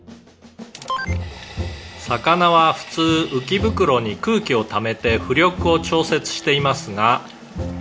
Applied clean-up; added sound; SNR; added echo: none; none; none; none.